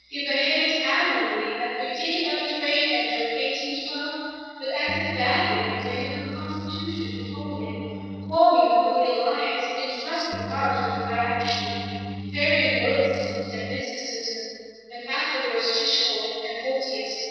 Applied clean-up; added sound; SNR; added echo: neural separator model SepFormer DNS4.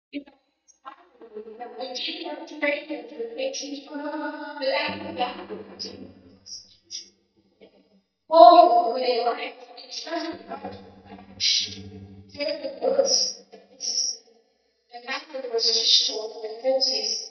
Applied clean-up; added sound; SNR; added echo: neural mask model DeepFilterNet 3.